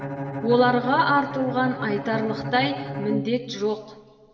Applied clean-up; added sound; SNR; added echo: none; Bowed string instrument; 8 dB; reverberation time 1.7 s.